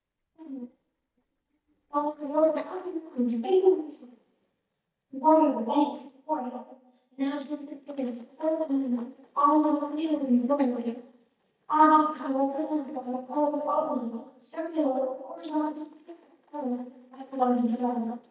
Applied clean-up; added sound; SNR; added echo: neural mask model DeepFilterNet 3.